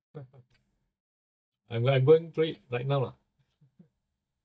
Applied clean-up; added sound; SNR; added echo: neural mask model DeepFilterNet 3.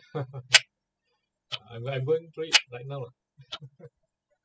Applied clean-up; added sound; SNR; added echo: classical method spectral subtraction.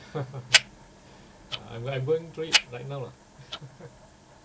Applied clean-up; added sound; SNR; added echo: none; Tick-tock; -4 dB; none.